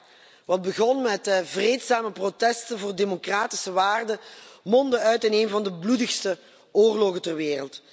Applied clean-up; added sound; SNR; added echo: none; none; none; none.